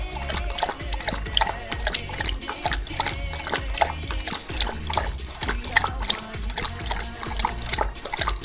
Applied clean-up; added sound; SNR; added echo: none; Dog; -3 dB; reverberation time 1.6 s.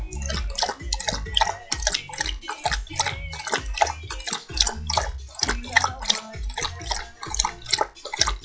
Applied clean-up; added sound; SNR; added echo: classical method WPE with log-MMSE.